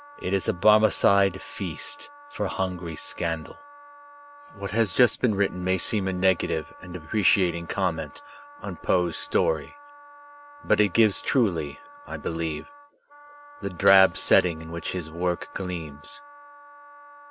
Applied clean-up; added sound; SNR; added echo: none; Wind instrument, woodwind instrument + Dishes, pots, and pans; 20 dB; none.